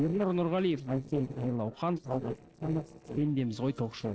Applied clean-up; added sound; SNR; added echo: neural separator model SepFormer DNS4.